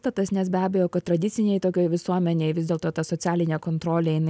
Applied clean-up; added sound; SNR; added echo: none; none; none; none.